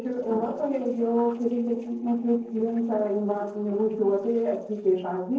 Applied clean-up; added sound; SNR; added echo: neural separator model SepFormer DNS4.